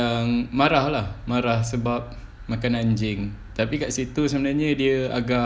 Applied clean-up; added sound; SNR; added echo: none; none; none; none.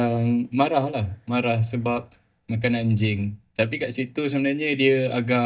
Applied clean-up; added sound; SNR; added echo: neural mask model DeepFilterNet 3.